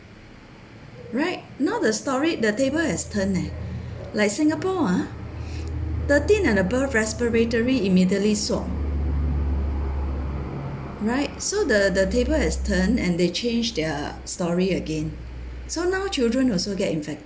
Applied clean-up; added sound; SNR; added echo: none; none; none; none.